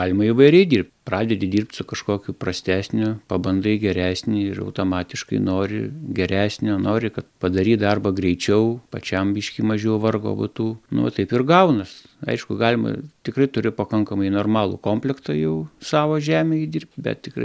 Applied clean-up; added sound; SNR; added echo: none; none; none; none.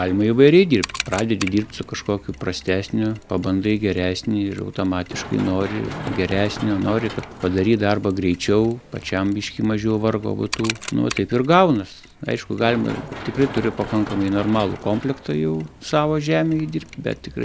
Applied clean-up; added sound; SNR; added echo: none; Mechanisms + Run; 14 dB; none.